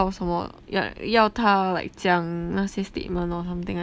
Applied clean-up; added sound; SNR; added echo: none; none; none; none.